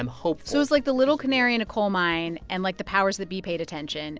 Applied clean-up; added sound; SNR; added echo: none; none; none; none.